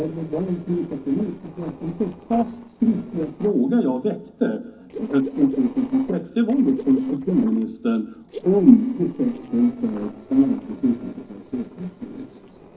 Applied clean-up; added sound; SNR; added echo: neural separator model SepFormer DNS4.